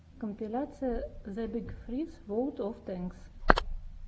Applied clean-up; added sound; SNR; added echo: none; none; none; none.